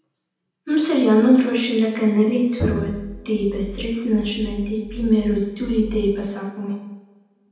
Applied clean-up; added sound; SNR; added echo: none; Bowed string instrument; 11 dB; reverberation time 0.9 s.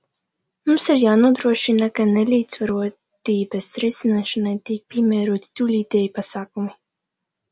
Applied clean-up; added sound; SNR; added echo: none; none; none; none.